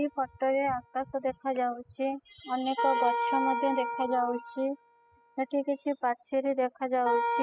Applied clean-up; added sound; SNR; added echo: classical method spectral subtraction.